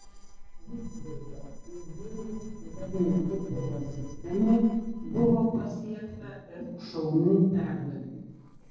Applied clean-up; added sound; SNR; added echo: neural separator model SepFormer DNS4.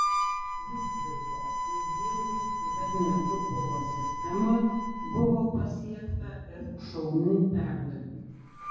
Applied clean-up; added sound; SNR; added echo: none; Harmonica; 3 dB; reverberation time 1.3 s.